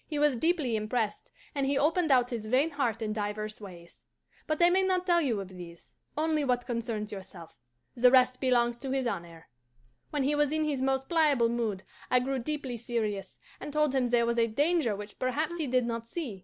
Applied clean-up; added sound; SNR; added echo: none; Wind instrument, woodwind instrument; 13 dB; none.